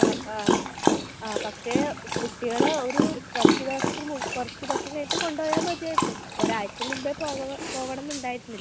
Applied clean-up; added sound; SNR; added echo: none; Dog; -4 dB; none.